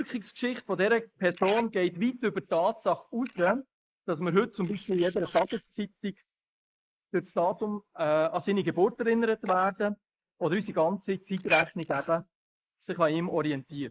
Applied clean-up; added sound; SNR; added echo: neural mask model Resemble Enhance denoiser.